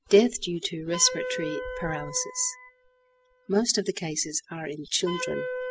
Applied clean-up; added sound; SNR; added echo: classical method spectral subtraction.